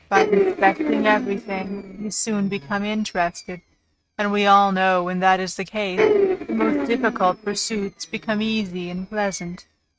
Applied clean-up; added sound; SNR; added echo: neural mask model RNNoise.